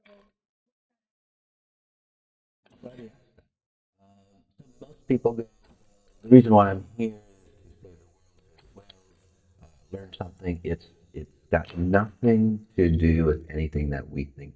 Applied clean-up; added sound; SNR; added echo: neural mask model DeepFilterNet 3.